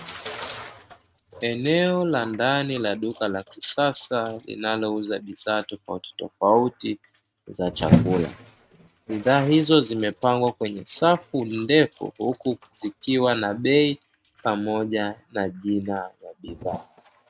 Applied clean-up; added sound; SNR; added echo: neural mask model RNNoise.